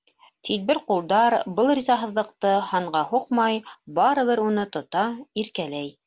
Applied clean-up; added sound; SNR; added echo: none; none; none; none.